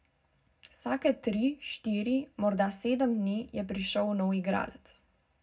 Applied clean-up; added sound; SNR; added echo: none; none; none; reverberation time 0.3 s.